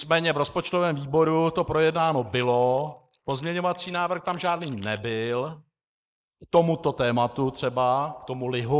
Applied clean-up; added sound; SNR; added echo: neural mask model Resemble Enhance denoiser.